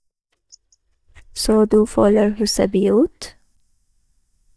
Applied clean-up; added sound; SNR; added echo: neural mask model DeepFilterNet 3.